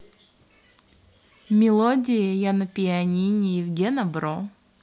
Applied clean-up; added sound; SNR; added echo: none; none; none; none.